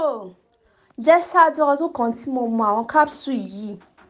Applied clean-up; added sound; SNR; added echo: none; none; none; none.